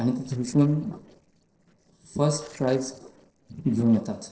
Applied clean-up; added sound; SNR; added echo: neural separator model SepFormer DNS4.